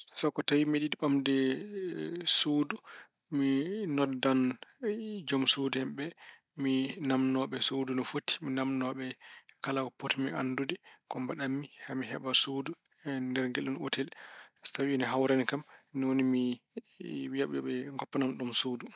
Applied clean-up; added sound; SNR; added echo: none; none; none; none.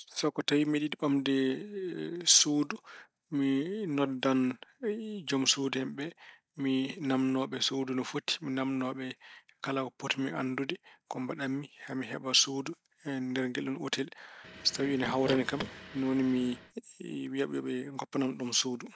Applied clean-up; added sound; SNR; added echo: neural separator model SepFormer DNS4.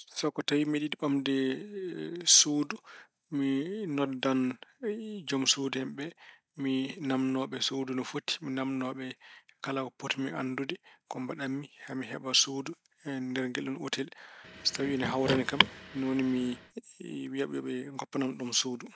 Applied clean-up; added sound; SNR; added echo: none; Car; 2 dB; none.